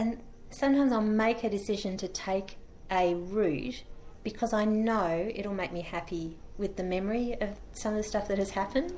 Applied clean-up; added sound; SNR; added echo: none; none; none; none.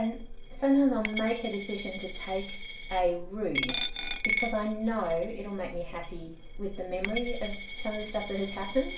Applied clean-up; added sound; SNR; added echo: none; Coin (dropping); 6 dB; reverberation time 0.3 s.